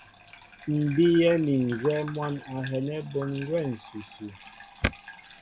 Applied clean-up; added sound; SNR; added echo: none; Bathtub (filling or washing) / Gurgling; 17 dB; none.